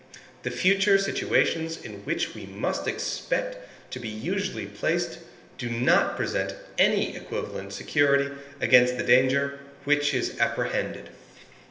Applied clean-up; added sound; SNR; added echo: none; none; none; reverberation time 0.8 s.